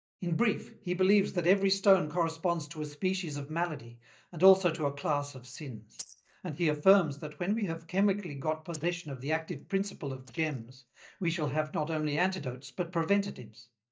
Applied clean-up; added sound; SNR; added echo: neural mask model DeepFilterNet 3.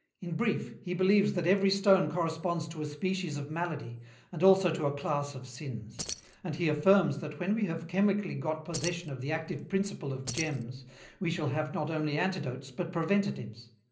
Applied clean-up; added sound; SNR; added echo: none; Keys jangling; 14 dB; reverberation time 0.5 s.